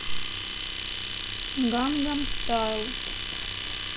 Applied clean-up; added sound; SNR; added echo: none; Domestic sounds, home sounds; 2 dB; none.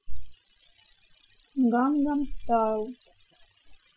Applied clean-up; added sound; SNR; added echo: classical method Wiener filter.